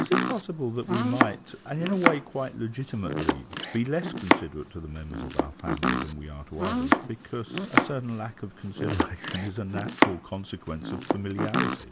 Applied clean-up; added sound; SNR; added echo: none; Domestic sounds, home sounds; -3 dB; none.